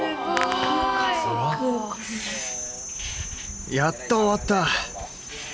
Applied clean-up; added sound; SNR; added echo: none; Hands; 13 dB; none.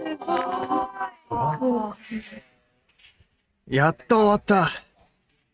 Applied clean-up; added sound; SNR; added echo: neural mask model RNNoise.